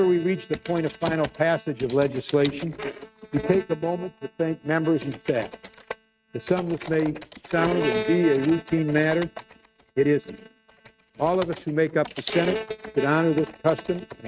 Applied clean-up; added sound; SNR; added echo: neural mask model RNNoise.